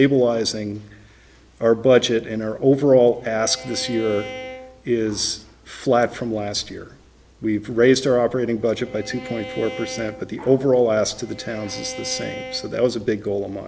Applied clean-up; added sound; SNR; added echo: none; Bowed string instrument; 15 dB; none.